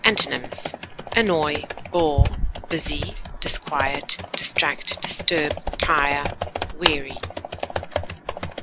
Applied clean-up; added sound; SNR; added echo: none; Computer keyboard; 2 dB; none.